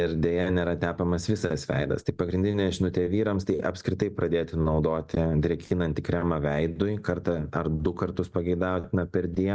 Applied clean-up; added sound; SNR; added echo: none; none; none; none.